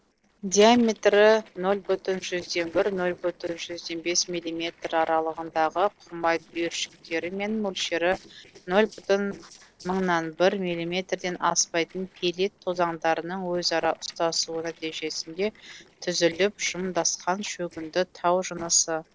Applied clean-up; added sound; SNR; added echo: neural separator model SepFormer DNS4.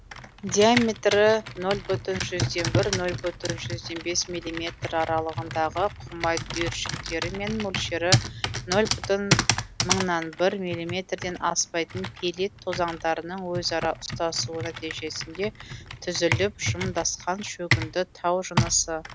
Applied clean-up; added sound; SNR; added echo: none; Computer keyboard; 4 dB; none.